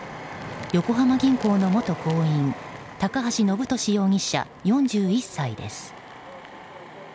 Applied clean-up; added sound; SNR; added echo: none; none; none; none.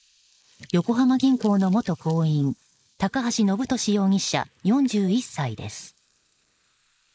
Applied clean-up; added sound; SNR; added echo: neural mask model Resemble Enhance denoiser.